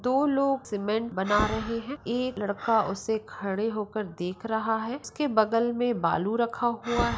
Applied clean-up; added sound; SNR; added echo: none; Breathing; 13 dB; none.